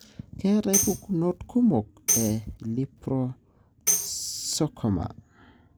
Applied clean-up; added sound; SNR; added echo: none; Tambourine; 3 dB; none.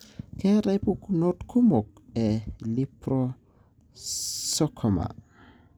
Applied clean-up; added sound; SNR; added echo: none; none; none; none.